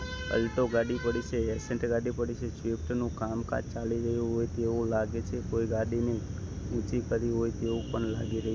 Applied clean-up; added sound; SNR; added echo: none; none; none; none.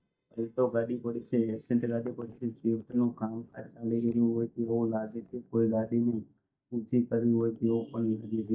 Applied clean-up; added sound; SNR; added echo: neural mask model DeepFilterNet 3.